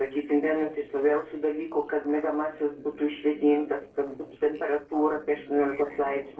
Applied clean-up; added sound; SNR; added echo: neural separator model SepFormer DNS4.